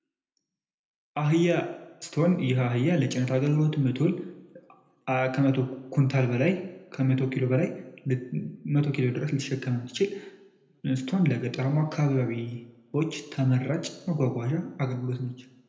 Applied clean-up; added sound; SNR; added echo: none; none; none; reverberation time 0.8 s.